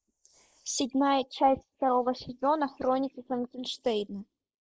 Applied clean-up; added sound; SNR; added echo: neural mask model Resemble Enhance denoiser.